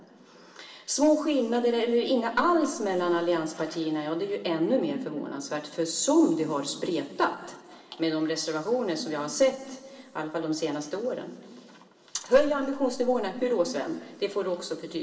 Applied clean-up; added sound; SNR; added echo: none; none; none; reverberation time 2.1 s.